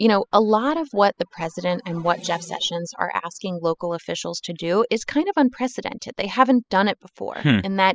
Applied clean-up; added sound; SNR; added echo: classical method spectral subtraction.